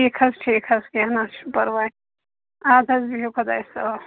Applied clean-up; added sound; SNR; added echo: none; none; none; none.